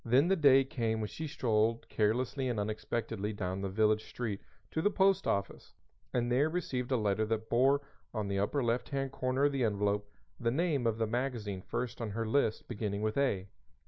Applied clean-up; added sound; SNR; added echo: none; none; none; none.